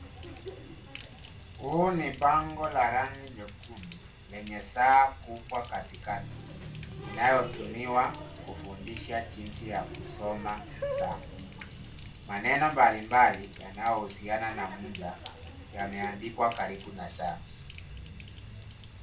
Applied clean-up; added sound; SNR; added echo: none; Water tap, faucet; 11 dB; reverberation time 0.2 s.